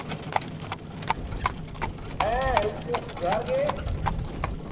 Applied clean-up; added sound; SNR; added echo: none; Livestock, farm animals, working animals; -2 dB; reverberation time 2.3 s.